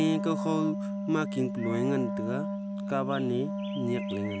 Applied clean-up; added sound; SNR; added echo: none; Wind instrument, woodwind instrument; 2 dB; none.